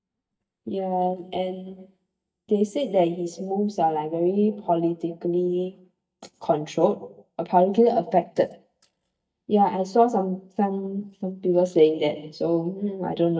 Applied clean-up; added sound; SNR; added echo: neural mask model DeepFilterNet 3.